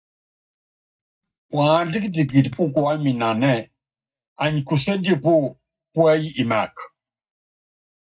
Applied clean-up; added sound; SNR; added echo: neural mask model DeepFilterNet 3.